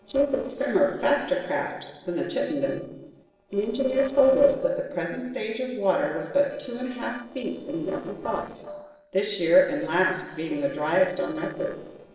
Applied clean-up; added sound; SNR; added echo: neural separator model SepFormer DNS4.